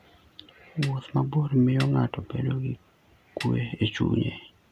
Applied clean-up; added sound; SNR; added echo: none; Snare drum; 17 dB; none.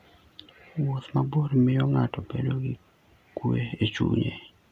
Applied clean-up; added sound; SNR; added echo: none; none; none; none.